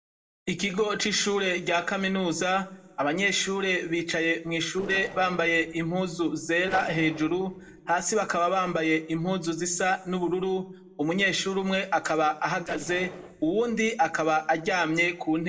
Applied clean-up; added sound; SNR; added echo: neural separator model SepFormer DNS4.